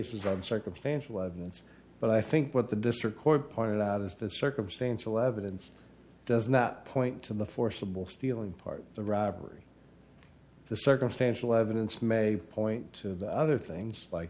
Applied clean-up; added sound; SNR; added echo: none; none; none; none.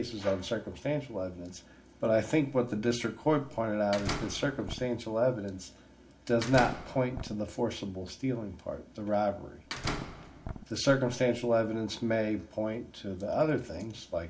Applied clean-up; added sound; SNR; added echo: none; Slam; 6 dB; reverberation time 0.2 s.